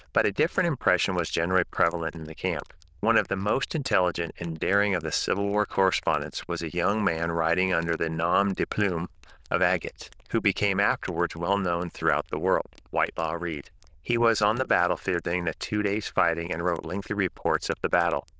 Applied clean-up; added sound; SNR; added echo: neural diffusion model UNIVERSE++.